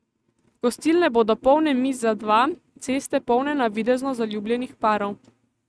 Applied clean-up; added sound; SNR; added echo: neural mask model RNNoise.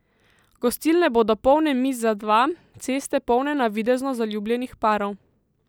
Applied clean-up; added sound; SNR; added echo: none; none; none; none.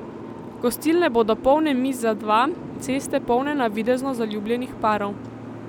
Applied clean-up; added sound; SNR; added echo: none; Boat, Water vehicle; 12 dB; none.